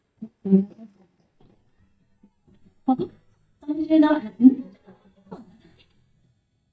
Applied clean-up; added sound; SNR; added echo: neural mask model DeepFilterNet 3.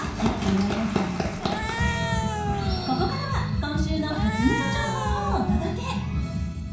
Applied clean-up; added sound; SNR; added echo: none; Cat; 7 dB; reverberation time 0.6 s.